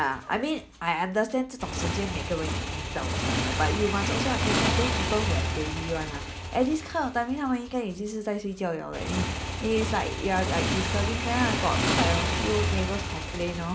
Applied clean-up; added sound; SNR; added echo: none; Motorcycle / Engine; 0 dB; none.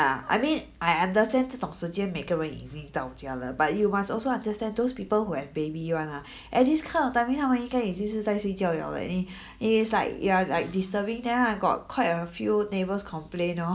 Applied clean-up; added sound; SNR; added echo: none; none; none; none.